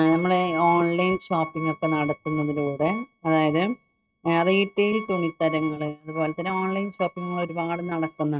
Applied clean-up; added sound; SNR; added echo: neural mask model RNNoise.